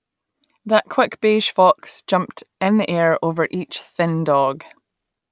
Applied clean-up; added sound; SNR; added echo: none; none; none; none.